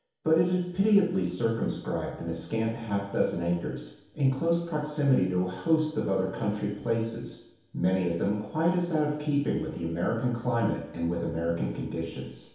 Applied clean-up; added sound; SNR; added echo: none; none; none; reverberation time 2.2 s.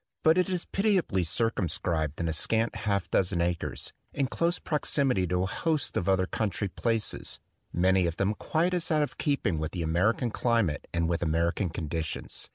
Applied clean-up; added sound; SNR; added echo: none; none; none; none.